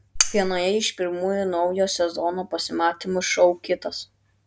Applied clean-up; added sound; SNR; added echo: none; Cutlery, silverware; 1 dB; none.